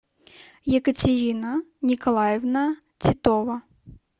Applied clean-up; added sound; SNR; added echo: none; none; none; none.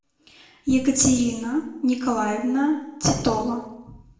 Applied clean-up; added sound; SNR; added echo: none; none; none; reverberation time 0.8 s.